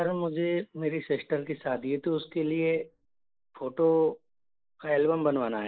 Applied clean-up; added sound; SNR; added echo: neural mask model Resemble Enhance denoiser.